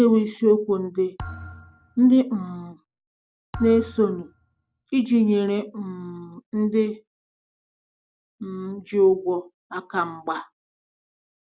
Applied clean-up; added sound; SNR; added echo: none; Thump, thud; 17 dB; none.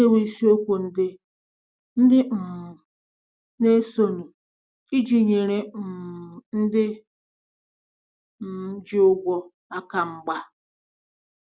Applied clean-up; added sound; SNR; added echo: none; none; none; none.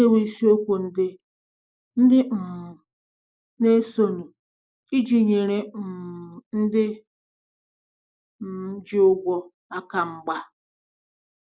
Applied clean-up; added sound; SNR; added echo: neural mask model Resemble Enhance denoiser.